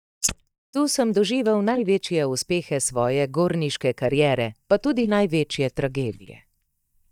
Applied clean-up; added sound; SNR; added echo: neural mask model DeepFilterNet 3.